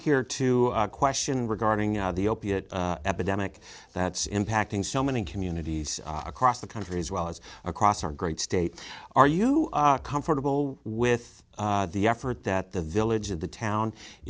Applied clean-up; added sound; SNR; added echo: none; none; none; none.